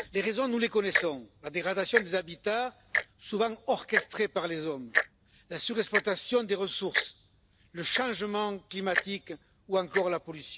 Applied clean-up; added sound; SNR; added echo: none; Tick-tock; 5 dB; none.